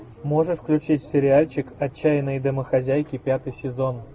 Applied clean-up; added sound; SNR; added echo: none; none; none; none.